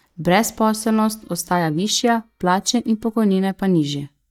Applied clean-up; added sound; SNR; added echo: neural mask model DeepFilterNet 3.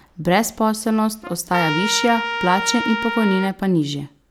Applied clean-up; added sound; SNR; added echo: none; Trumpet; 7 dB; none.